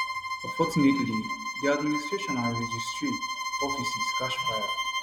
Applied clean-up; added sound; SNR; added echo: none; Bowed string instrument; 2 dB; none.